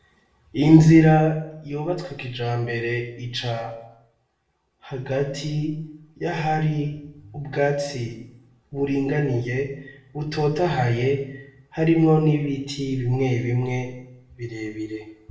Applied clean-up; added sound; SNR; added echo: none; none; none; reverberation time 0.6 s.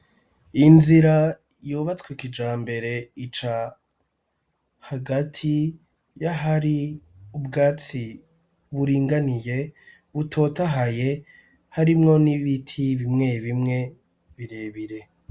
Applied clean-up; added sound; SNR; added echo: none; none; none; none.